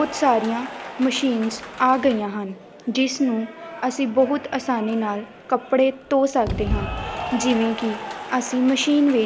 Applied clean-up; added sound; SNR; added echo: none; Applause / Cheering; 11 dB; none.